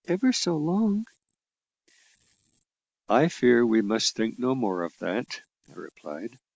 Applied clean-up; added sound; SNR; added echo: none; none; none; none.